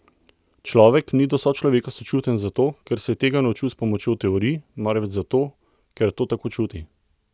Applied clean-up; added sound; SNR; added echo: none; none; none; none.